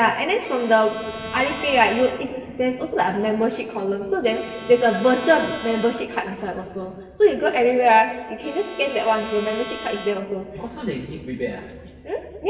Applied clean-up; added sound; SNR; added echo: none; Bowed string instrument; 16 dB; reverberation time 2.1 s.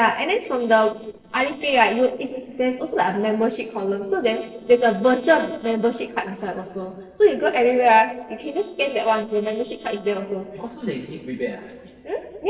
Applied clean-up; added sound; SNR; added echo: neural separator model SepFormer DNS4.